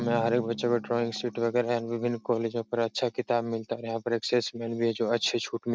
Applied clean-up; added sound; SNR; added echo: none; Drum; 17 dB; none.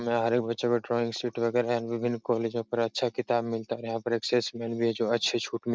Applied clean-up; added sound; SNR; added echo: neural mask model Resemble Enhance denoiser.